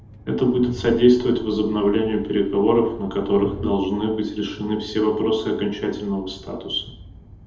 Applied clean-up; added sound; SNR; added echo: none; Train; 17 dB; reverberation time 0.7 s.